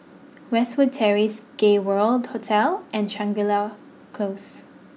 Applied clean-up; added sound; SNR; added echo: none; none; none; none.